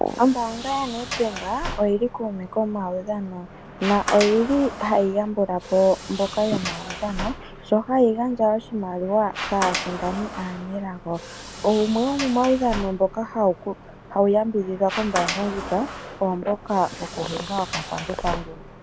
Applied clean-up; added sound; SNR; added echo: none; Sliding door; 10 dB; none.